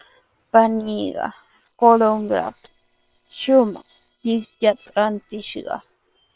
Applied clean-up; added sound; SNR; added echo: neural separator model SepFormer WHAM!.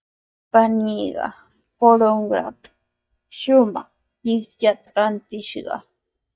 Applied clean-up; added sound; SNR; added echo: neural mask model DeepFilterNet 3.